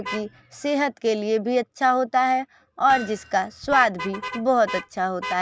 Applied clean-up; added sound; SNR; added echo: none; Vehicle horn, car horn, honking + Hammer; 14 dB; none.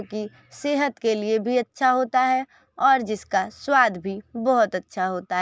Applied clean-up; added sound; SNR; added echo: none; none; none; none.